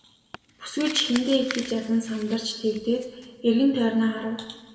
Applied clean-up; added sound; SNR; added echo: none; Crumpling, crinkling; 16 dB; reverberation time 1.7 s.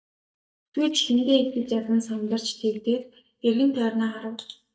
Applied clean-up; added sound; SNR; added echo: neural mask model DeepFilterNet 3.